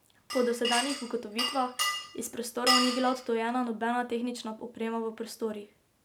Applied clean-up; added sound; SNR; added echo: none; Glass; 1 dB; none.